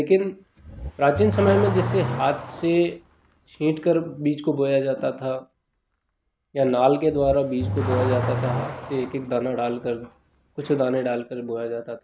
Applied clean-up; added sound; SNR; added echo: none; Accelerating, revving, vroom / Car; 8 dB; none.